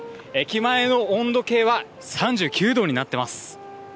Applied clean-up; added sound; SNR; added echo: none; Brass instrument; 19 dB; none.